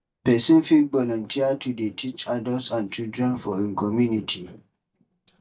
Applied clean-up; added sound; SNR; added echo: neural mask model DeepFilterNet 3.